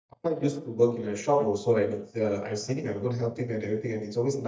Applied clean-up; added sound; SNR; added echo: neural mask model DeepFilterNet 3.